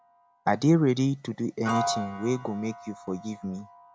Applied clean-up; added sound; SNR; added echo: none; Piano; 10 dB; none.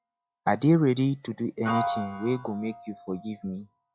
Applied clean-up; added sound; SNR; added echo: classical method log-MMSE.